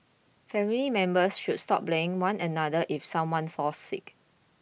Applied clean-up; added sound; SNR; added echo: none; none; none; none.